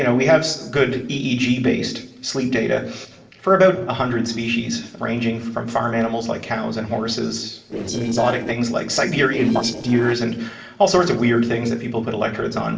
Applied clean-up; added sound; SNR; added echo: neural separator model SepFormer DNS4.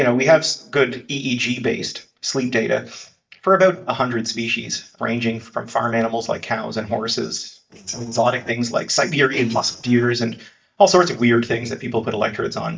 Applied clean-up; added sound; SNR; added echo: neural mask model DeepFilterNet 3.